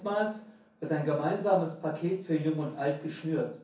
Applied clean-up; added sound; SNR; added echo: none; none; none; reverberation time 0.6 s.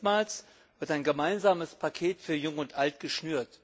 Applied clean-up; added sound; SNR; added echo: none; none; none; none.